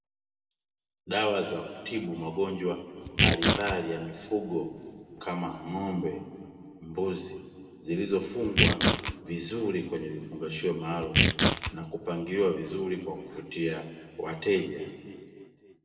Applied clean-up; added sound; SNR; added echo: none; Tearing; -3 dB; reverberation time 1.9 s.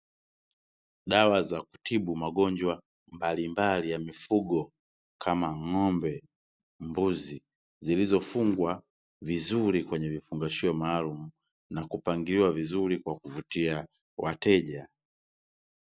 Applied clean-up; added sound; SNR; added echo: none; none; none; none.